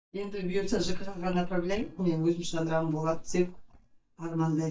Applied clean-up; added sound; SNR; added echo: neural mask model DeepFilterNet 3.